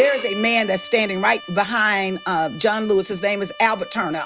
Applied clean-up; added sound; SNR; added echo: none; Bowed string instrument; 15 dB; none.